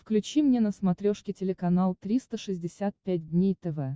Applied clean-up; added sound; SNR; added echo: none; none; none; none.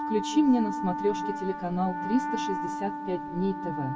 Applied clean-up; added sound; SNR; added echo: none; Wind instrument, woodwind instrument; 5 dB; reverberation time 1.4 s.